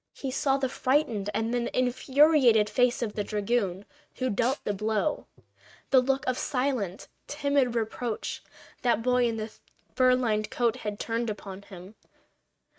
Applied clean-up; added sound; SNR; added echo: neural mask model RNNoise.